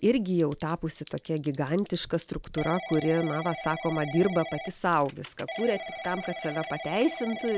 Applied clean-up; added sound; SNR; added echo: none; Telephone / Typing; 12 dB; none.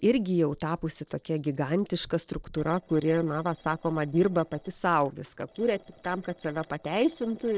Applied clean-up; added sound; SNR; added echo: neural separator model SepFormer DNS4.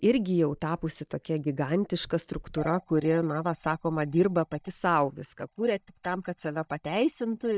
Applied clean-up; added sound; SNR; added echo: neural mask model DeepFilterNet 3.